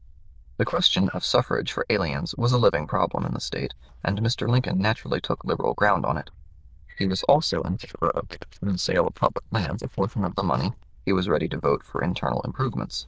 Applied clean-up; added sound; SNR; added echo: neural diffusion model UNIVERSE++.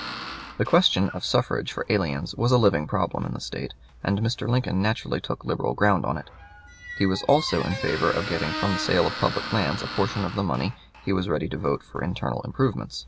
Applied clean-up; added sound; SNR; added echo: none; Squeak; 13 dB; none.